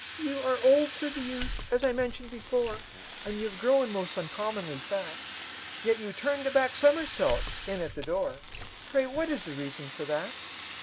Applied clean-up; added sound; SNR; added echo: none; Fire + Water / Splash, splatter; 9 dB; none.